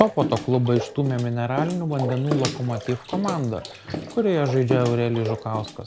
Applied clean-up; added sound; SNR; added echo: none; Bathtub (filling or washing) / Water / Splash, splatter; 9 dB; none.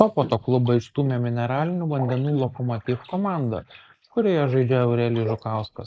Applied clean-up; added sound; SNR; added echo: neural mask model Resemble Enhance denoiser.